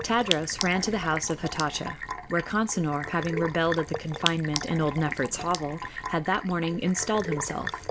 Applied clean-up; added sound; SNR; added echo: none; Sink (filling or washing); 7 dB; none.